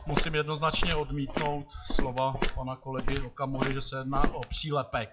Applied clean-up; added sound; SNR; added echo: classical method WPE with log-MMSE.